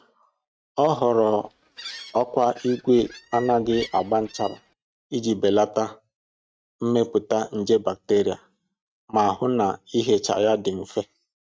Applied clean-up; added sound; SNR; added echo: neural mask model RNNoise.